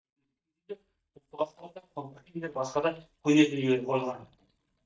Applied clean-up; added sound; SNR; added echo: neural mask model DeepFilterNet 3.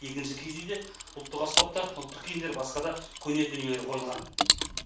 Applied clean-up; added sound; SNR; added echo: none; Mechanisms; -1 dB; reverberation time 0.3 s.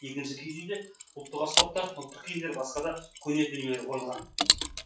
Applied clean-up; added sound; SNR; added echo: classical method WPE with log-MMSE.